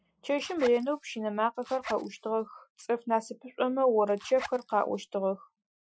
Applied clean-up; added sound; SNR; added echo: classical method Wiener filter.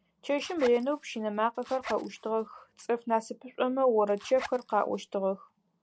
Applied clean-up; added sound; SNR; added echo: none; Zipper (clothing); 16 dB; none.